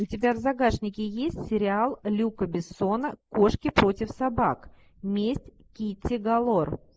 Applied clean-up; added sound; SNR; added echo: neural mask model Resemble Enhance denoiser.